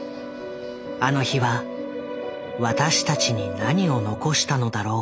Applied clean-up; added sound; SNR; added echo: none; none; none; none.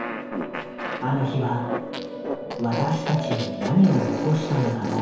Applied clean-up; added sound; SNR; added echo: none; Fart; 6 dB; reverberation time 1.0 s.